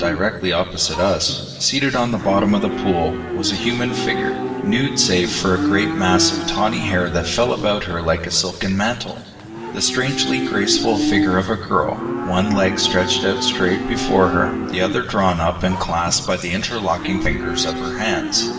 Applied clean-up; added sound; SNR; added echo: none; Livestock, farm animals, working animals; 5 dB; reverberation time 2.3 s.